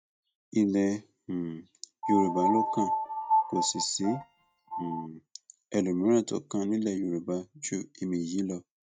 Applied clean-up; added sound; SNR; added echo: neural mask model RNNoise.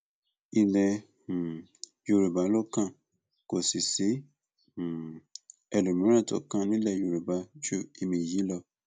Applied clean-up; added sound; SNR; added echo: none; none; none; none.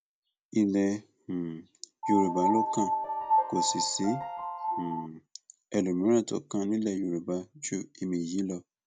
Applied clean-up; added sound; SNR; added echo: none; Piano; -1 dB; none.